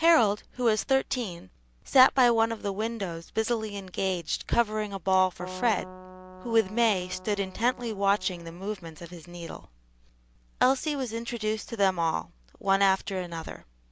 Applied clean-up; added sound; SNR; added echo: none; Keyboard (musical); 16 dB; none.